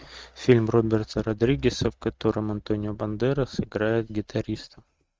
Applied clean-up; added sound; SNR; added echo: neural mask model RNNoise.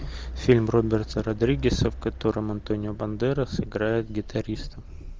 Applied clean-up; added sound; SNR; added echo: none; Train; 15 dB; none.